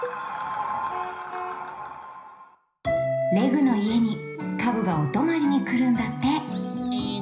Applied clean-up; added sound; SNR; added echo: none; Cowbell; 17 dB; reverberation time 0.5 s.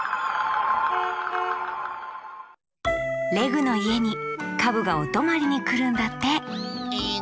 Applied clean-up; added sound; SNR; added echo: none; none; none; none.